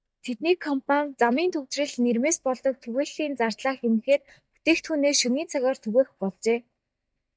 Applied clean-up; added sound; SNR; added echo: neural mask model DeepFilterNet 3.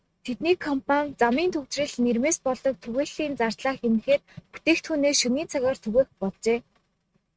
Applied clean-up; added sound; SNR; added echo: neural mask model RNNoise.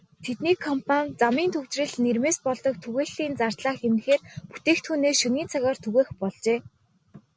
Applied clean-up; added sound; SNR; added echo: none; none; none; none.